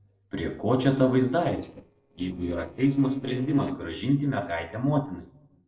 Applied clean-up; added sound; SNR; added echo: neural separator model SepFormer DNS4.